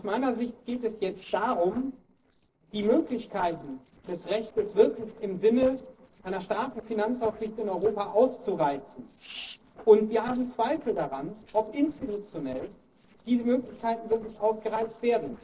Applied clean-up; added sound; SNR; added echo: neural separator model SepFormer DNS4.